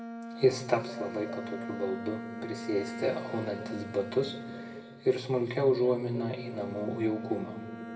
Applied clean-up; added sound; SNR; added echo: none; Bowed string instrument; 10 dB; reverberation time 2.0 s.